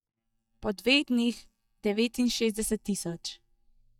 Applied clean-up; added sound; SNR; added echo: neural mask model DeepFilterNet 3.